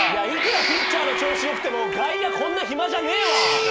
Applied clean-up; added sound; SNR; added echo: none; Bowed string instrument + Cat; 0 dB; none.